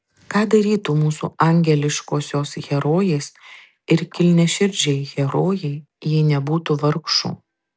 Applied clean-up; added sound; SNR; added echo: none; none; none; none.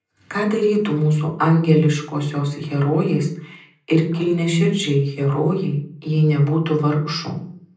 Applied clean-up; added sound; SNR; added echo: none; none; none; reverberation time 0.6 s.